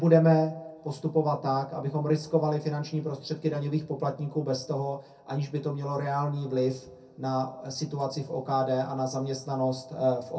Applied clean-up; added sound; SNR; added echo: none; none; none; reverberation time 0.3 s.